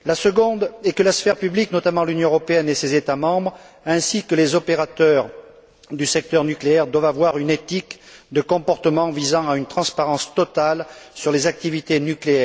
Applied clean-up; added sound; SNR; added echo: none; none; none; none.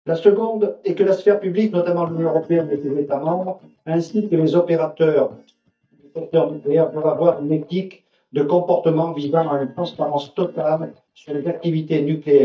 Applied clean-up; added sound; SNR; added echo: neural mask model DeepFilterNet 3.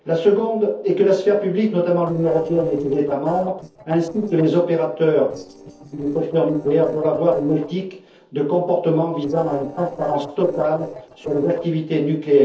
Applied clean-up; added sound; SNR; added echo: neural separator model SepFormer DNS4.